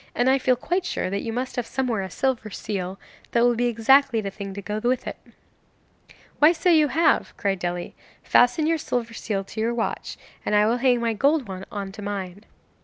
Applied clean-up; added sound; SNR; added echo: none; none; none; none.